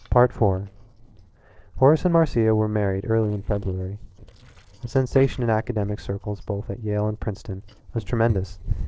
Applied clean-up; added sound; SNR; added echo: neural separator model SepFormer DNS4.